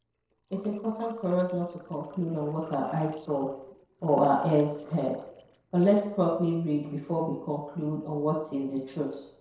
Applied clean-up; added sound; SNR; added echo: neural separator model SepFormer DNS4.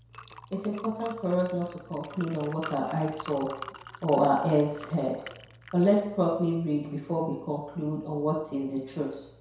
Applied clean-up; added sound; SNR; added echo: none; Liquid; 18 dB; reverberation time 0.7 s.